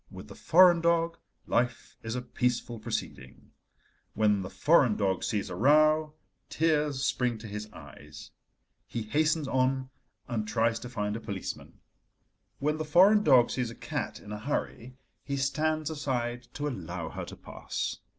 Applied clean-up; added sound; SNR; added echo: none; none; none; none.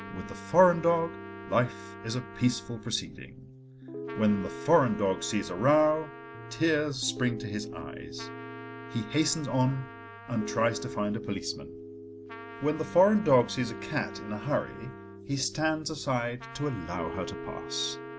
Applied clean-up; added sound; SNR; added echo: none; Piano + Trumpet; 12 dB; none.